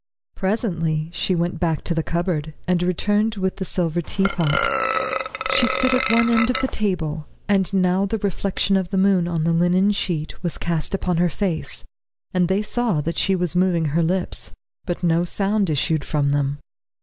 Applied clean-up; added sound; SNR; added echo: none; Burping, eructation; 3 dB; none.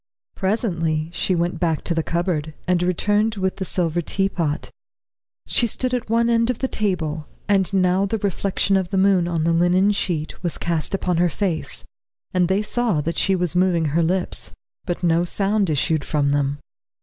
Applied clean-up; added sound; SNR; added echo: none; none; none; none.